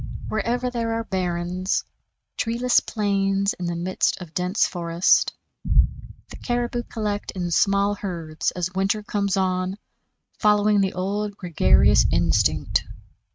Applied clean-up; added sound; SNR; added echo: neural mask model RNNoise.